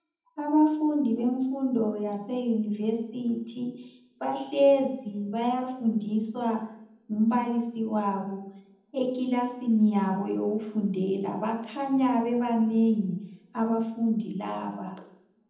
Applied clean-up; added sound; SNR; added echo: none; none; none; reverberation time 0.8 s.